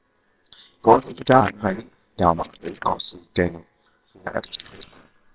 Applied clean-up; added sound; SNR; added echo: neural separator model SepFormer WHAMR!.